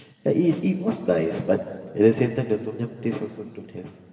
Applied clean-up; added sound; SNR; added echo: none; none; none; reverberation time 2.3 s.